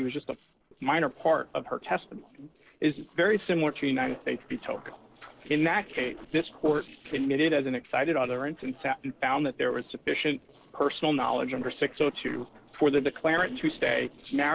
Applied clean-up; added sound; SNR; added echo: neural separator model SepFormer DNS4.